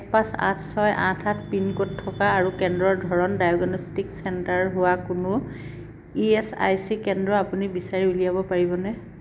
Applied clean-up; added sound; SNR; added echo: none; none; none; none.